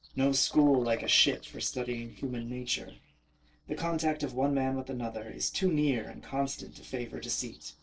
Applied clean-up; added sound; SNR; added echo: neural separator model SepFormer DNS4.